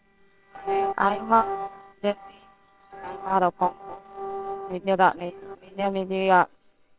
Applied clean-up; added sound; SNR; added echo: neural separator model SepFormer WHAMR!.